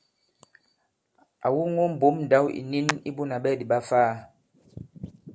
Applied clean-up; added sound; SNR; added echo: none; Hands; 15 dB; none.